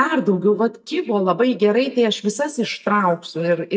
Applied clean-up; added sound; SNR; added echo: neural mask model DeepFilterNet 3.